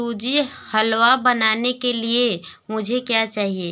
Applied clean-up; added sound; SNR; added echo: none; none; none; none.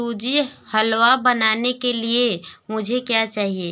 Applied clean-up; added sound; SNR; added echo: neural mask model Resemble Enhance denoiser.